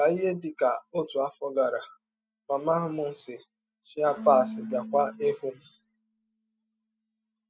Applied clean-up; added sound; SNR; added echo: classical method spectral subtraction.